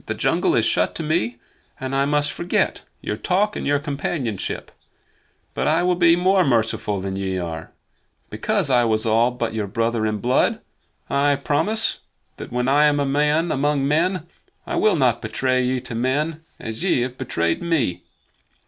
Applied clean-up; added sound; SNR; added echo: none; none; none; none.